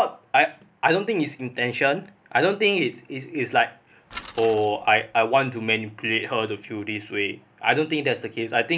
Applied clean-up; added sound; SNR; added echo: none; Bicycle; 18 dB; none.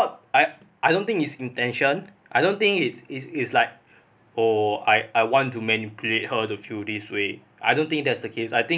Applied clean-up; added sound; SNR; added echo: none; none; none; none.